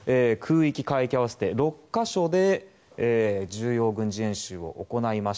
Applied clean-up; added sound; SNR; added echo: none; none; none; none.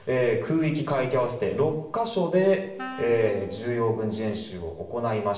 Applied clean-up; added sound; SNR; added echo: none; Wind instrument, woodwind instrument; 17 dB; reverberation time 0.7 s.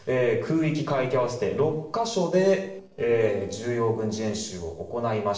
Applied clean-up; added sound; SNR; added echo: neural separator model SepFormer DNS4.